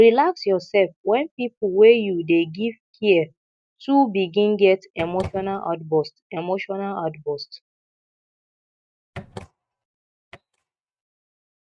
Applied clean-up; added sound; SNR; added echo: neural mask model RNNoise.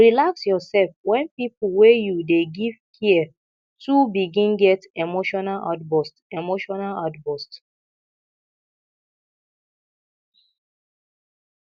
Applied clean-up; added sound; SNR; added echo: none; none; none; none.